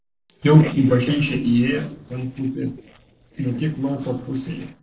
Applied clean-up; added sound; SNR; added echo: neural separator model SepFormer DNS4.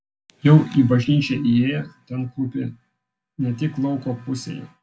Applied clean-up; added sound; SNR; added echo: none; none; none; none.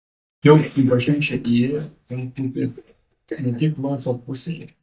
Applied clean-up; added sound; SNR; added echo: neural mask model DeepFilterNet 3.